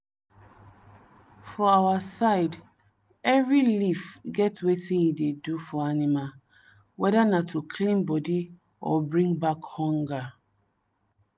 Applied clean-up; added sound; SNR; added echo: none; none; none; none.